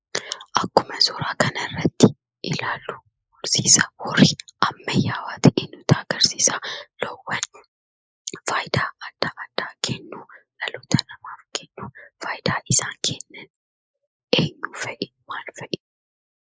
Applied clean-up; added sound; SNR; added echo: neural mask model Resemble Enhance denoiser.